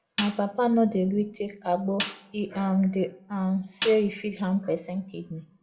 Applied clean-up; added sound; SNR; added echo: none; Snare drum; 13 dB; reverberation time 0.4 s.